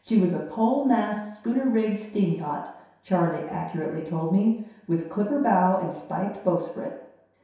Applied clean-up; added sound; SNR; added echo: none; none; none; reverberation time 0.7 s.